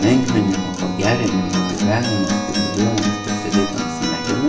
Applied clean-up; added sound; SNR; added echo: none; Acoustic guitar; 1 dB; reverberation time 0.7 s.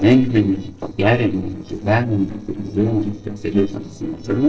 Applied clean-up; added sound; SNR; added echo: neural separator model SepFormer DNS4.